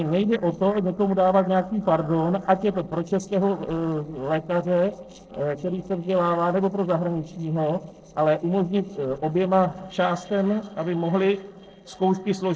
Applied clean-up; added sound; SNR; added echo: neural separator model SepFormer DNS4.